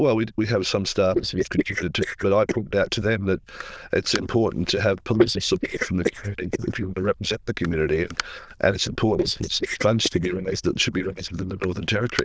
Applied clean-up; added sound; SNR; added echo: neural diffusion model UNIVERSE++.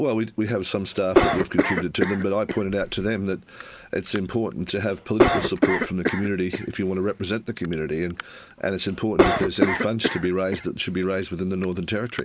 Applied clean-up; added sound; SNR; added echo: none; Cough; 1 dB; none.